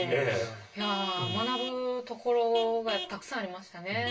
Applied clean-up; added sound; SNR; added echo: none; Vehicle horn, car horn, honking / Truck; 9 dB; reverberation time 0.1 s.